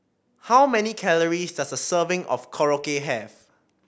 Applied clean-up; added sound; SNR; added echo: none; none; none; none.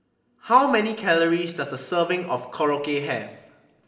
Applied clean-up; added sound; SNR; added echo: none; none; none; reverberation time 1.2 s.